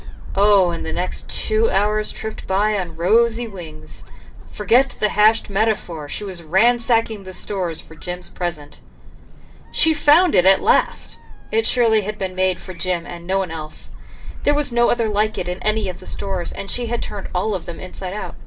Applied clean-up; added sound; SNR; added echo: none; Gull, seagull; 5 dB; reverberation time 0.2 s.